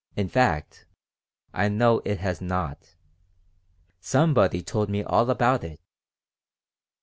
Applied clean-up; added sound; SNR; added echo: none; none; none; none.